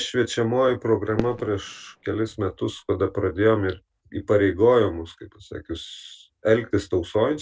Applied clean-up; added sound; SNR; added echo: none; Fireworks; 15 dB; none.